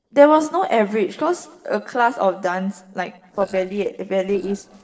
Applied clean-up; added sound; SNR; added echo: neural separator model SepFormer DNS4.